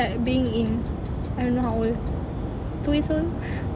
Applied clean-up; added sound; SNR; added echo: none; none; none; none.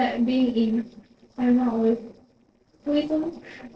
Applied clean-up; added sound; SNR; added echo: neural separator model SepFormer DNS4.